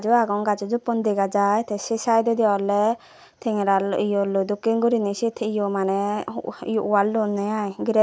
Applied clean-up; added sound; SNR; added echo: none; none; none; none.